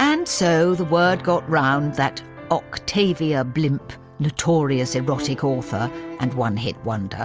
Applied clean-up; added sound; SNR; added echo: none; none; none; none.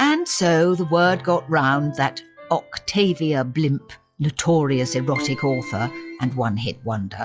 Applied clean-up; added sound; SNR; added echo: classical method log-MMSE.